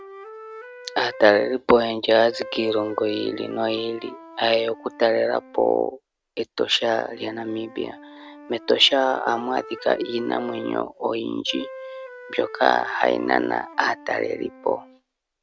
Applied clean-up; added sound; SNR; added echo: none; Wind instrument, woodwind instrument; 18 dB; none.